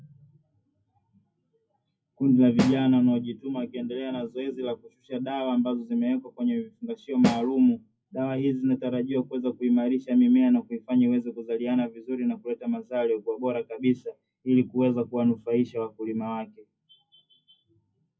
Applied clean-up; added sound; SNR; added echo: classical method WPE with log-MMSE.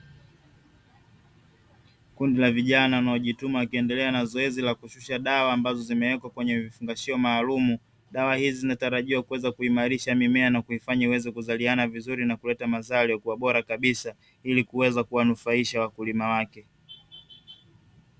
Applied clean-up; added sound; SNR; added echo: none; none; none; none.